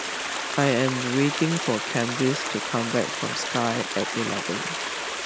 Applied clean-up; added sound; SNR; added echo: none; Stream; 3 dB; none.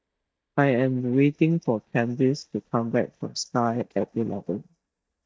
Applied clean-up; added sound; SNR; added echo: neural mask model DeepFilterNet 3.